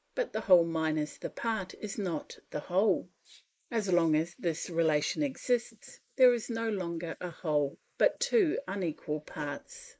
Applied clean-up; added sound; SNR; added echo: neural mask model Resemble Enhance denoiser.